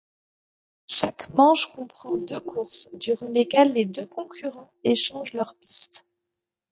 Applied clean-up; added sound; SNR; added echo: neural mask model DeepFilterNet 3.